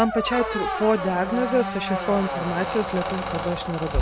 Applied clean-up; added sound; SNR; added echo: none; Squeak; 3 dB; none.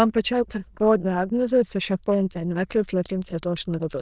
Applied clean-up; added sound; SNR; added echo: neural diffusion model UNIVERSE++.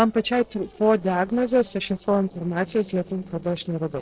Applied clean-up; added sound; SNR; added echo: neural separator model SepFormer DNS4.